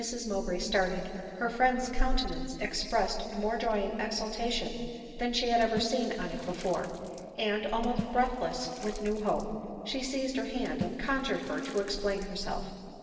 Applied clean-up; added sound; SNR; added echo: neural separator model SepFormer DNS4.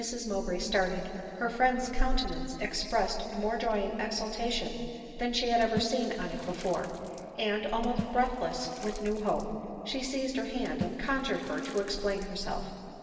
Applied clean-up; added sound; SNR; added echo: none; Water / Splash, splatter; 13 dB; reverberation time 2.6 s.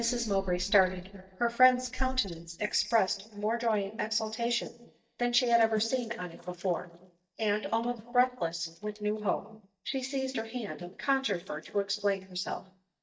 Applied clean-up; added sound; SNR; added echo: neural mask model DeepFilterNet 3.